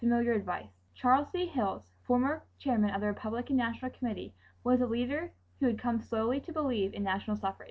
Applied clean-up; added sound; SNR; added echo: none; none; none; none.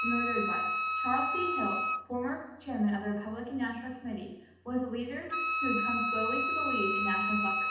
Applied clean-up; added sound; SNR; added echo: none; Wind instrument, woodwind instrument; -1 dB; reverberation time 0.9 s.